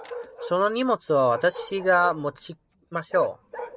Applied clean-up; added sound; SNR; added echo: none; Bark; 14 dB; none.